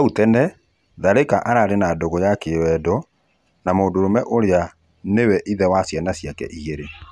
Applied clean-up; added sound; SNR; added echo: none; none; none; none.